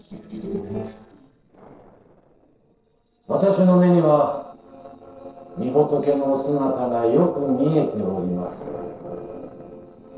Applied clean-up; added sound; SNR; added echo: neural separator model SepFormer DNS4.